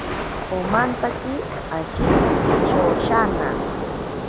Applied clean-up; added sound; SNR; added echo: none; Thunder / Rain; -4 dB; none.